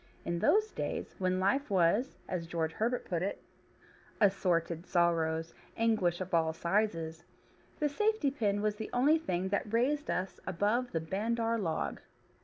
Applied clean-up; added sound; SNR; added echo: none; none; none; none.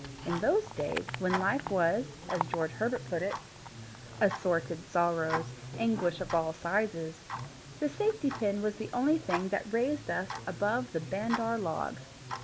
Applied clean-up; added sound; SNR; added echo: none; Tick-tock; 9 dB; none.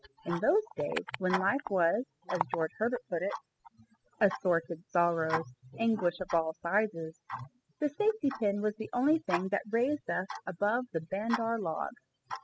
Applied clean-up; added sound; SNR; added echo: classical method spectral subtraction.